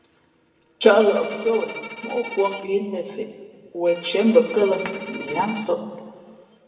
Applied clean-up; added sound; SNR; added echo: none; Bowed string instrument; 15 dB; reverberation time 1.7 s.